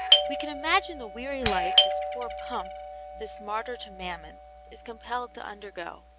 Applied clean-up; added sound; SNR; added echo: none; Doorbell; -4 dB; none.